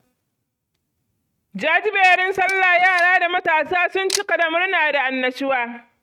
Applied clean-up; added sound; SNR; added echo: neural mask model RNNoise.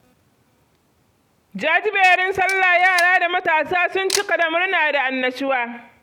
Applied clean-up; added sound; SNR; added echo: none; Camera; 14 dB; none.